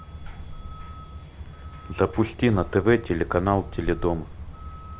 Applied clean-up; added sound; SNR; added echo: none; Truck; 10 dB; none.